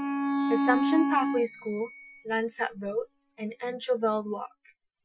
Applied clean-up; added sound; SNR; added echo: classical method Wiener filter.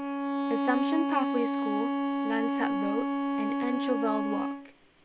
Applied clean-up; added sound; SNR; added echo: none; Bowed string instrument; -4 dB; none.